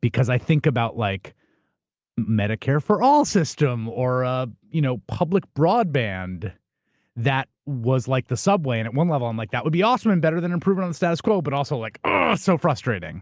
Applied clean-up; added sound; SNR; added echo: none; none; none; none.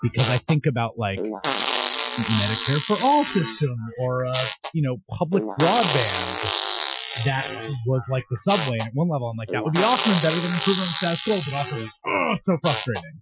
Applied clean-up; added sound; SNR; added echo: classical method Wiener filter.